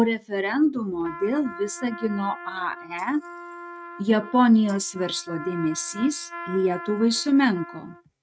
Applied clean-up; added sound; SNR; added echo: neural mask model RNNoise.